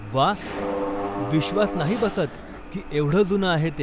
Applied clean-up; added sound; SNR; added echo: none; Mechanisms; 7 dB; none.